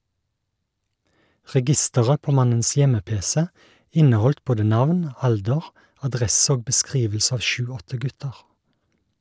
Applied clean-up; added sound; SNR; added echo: none; none; none; none.